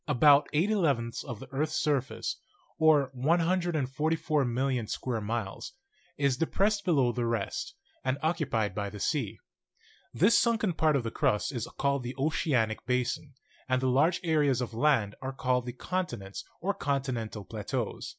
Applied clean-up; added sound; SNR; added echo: none; none; none; none.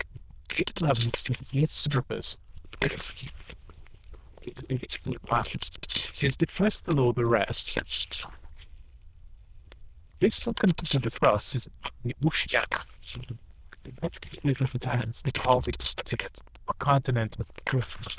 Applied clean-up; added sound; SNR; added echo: neural diffusion model UNIVERSE++.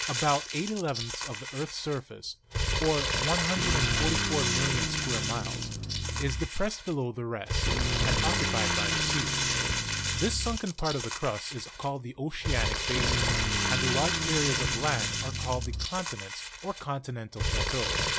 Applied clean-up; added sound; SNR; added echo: none; Crumpling, crinkling + Car; -3 dB; none.